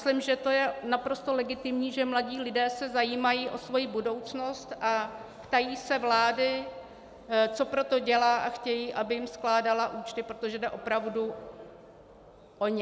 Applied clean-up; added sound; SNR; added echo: none; none; none; none.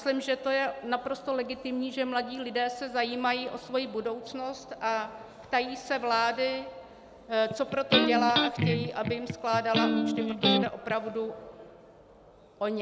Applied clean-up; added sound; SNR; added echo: none; Electric guitar; -2 dB; none.